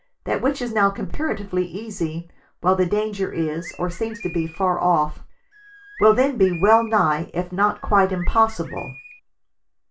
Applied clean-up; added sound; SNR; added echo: none; Bird; 19 dB; reverberation time 0.2 s.